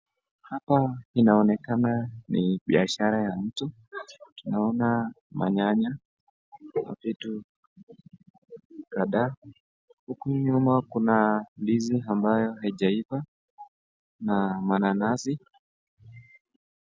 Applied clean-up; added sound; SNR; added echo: none; none; none; none.